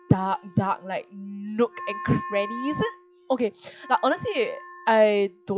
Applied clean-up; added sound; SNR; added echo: classical method log-MMSE.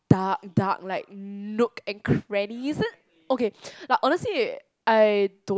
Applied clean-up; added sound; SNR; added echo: none; none; none; none.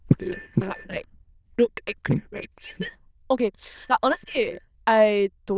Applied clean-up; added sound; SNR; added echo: neural diffusion model UNIVERSE++.